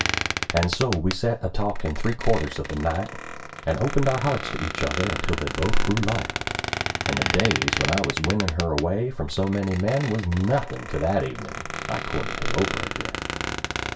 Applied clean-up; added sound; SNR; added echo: none; Squeak; 5 dB; reverberation time 0.2 s.